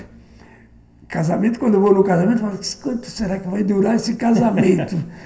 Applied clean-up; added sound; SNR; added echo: none; none; none; reverberation time 1.4 s.